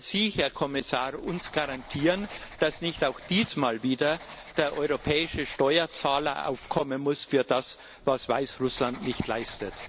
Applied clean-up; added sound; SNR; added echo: none; Writing; 19 dB; none.